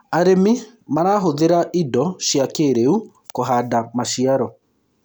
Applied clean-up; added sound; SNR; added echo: none; none; none; none.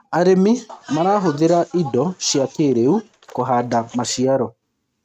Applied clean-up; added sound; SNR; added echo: neural mask model RNNoise.